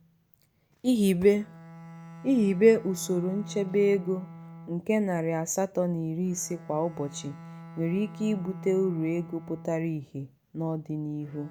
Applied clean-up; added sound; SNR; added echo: none; Bowed string instrument; 17 dB; none.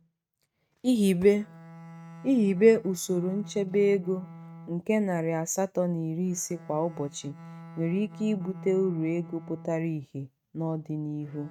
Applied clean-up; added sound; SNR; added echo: neural mask model RNNoise.